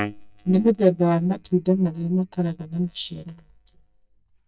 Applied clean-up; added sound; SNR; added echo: neural mask model DeepFilterNet 3.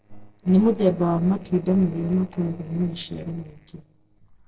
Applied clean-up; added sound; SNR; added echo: neural separator model SepFormer DNS4.